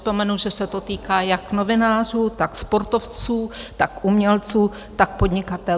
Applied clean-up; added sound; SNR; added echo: none; none; none; none.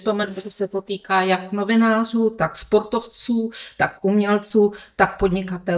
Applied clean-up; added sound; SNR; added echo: neural mask model DeepFilterNet 3.